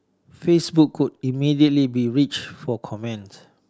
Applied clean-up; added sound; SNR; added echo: none; none; none; none.